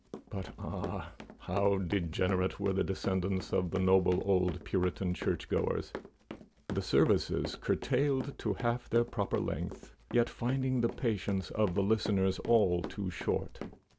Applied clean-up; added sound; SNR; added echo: none; Run; 15 dB; none.